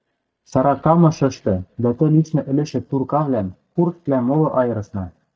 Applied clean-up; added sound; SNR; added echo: neural mask model DeepFilterNet 3.